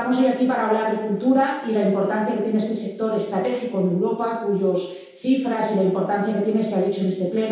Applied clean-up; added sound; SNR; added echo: none; none; none; reverberation time 0.8 s.